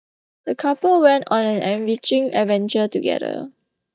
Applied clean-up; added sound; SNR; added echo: neural mask model DeepFilterNet 3.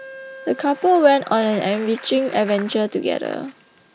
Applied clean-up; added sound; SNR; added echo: none; Wind instrument, woodwind instrument + Bicycle; 19 dB; none.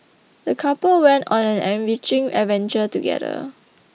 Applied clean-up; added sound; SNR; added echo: none; none; none; none.